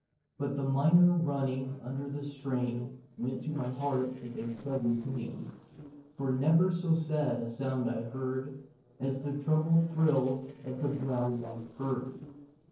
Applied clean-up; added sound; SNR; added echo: neural separator model SepFormer DNS4.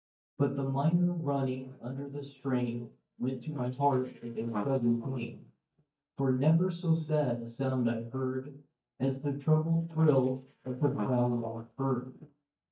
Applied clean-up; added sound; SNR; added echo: neural mask model DeepFilterNet 3.